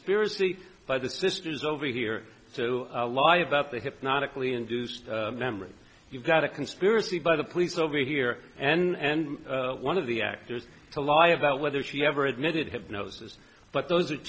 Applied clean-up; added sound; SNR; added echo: none; none; none; none.